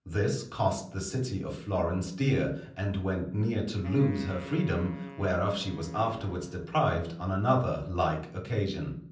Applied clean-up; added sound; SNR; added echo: none; Wind instrument, woodwind instrument; 17 dB; reverberation time 0.6 s.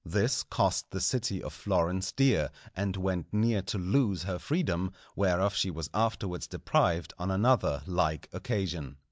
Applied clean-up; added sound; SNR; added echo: none; none; none; none.